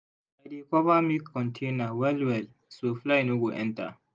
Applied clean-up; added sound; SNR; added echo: none; none; none; none.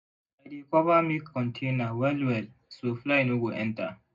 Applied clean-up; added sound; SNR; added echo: none; none; none; reverberation time 0.3 s.